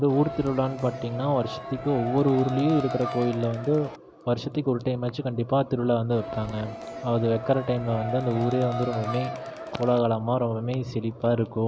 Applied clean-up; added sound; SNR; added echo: none; Crowd; 9 dB; none.